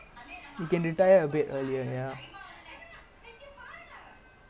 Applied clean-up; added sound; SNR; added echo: none; none; none; none.